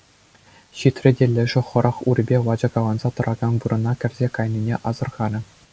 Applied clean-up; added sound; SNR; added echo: none; none; none; none.